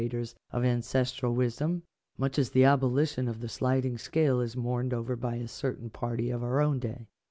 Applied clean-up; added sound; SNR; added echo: none; none; none; none.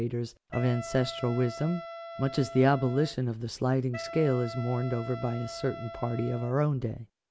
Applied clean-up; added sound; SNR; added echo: none; Wind instrument, woodwind instrument; 13 dB; none.